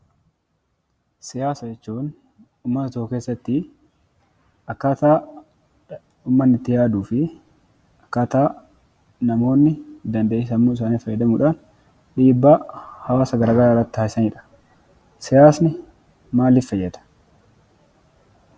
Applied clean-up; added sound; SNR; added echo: none; none; none; none.